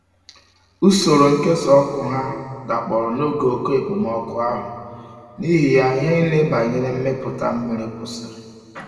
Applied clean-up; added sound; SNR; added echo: none; none; none; reverberation time 2.2 s.